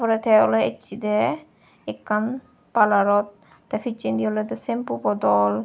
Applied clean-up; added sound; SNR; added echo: none; none; none; none.